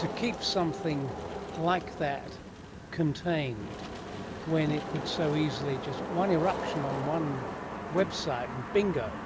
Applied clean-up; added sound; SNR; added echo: none; Wind / Rain; 6 dB; none.